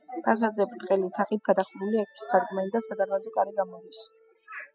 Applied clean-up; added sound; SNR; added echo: classical method spectral subtraction.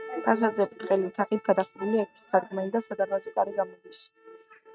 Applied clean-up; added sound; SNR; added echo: neural mask model RNNoise.